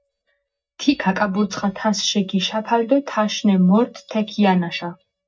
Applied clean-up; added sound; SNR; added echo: neural mask model DeepFilterNet 3.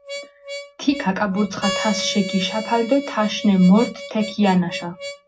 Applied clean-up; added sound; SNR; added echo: none; Harmonica; 11 dB; reverberation time 0.4 s.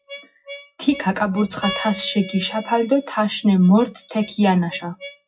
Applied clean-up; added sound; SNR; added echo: classical method WPE with log-MMSE.